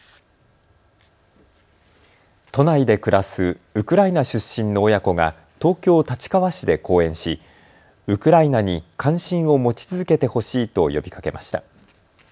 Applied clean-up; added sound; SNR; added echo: none; none; none; none.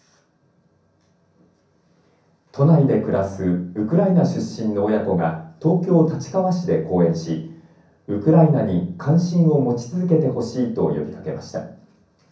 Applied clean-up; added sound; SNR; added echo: none; none; none; reverberation time 0.6 s.